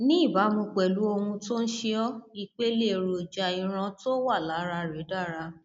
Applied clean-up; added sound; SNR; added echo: none; none; none; none.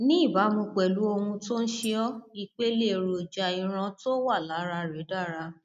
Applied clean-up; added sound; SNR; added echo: neural mask model RNNoise.